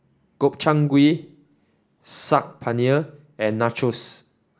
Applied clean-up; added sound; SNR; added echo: none; none; none; none.